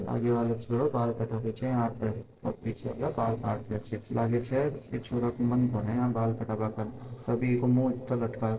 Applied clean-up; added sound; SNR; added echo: neural separator model SepFormer DNS4.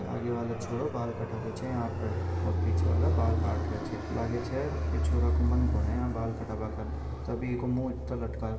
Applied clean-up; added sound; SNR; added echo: none; Fixed-wing aircraft, airplane; -3 dB; reverberation time 2.8 s.